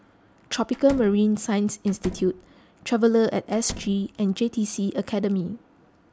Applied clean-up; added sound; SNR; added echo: none; Slam; 16 dB; none.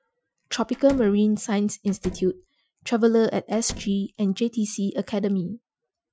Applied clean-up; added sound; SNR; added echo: classical method Wiener filter.